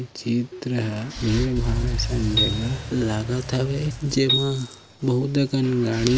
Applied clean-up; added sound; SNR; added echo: none; Engine / Car + Piano; 5 dB; none.